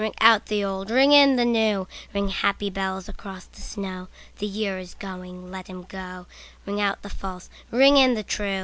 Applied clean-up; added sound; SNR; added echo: none; none; none; none.